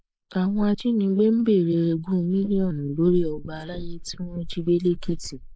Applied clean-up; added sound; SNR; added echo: neural mask model Resemble Enhance denoiser.